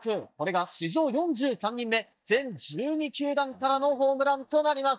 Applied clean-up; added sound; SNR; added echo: neural mask model DeepFilterNet 3.